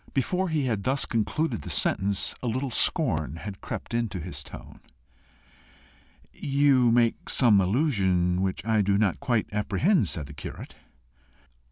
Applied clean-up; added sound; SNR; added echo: none; none; none; none.